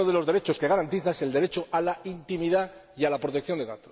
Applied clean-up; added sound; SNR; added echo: none; none; none; none.